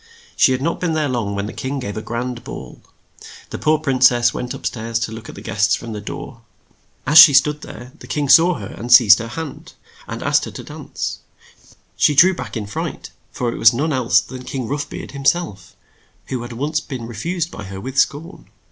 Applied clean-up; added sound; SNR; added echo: none; none; none; none.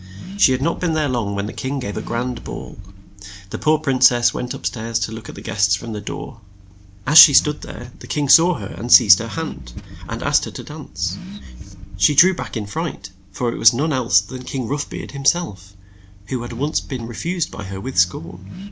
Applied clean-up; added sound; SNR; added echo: none; Accelerating, revving, vroom / Car; 14 dB; none.